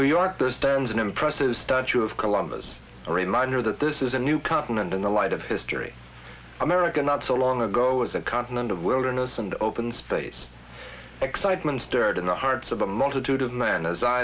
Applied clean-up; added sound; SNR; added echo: none; none; none; none.